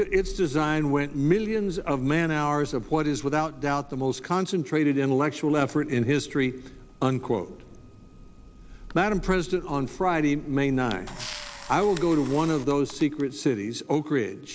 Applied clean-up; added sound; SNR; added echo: none; Camera + Thunder / Rain; 16 dB; none.